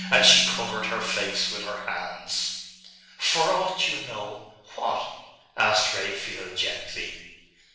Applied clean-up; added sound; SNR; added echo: none; Keyboard (musical); 19 dB; reverberation time 0.9 s.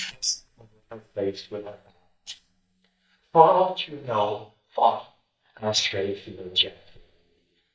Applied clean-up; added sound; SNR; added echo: neural mask model DeepFilterNet 3.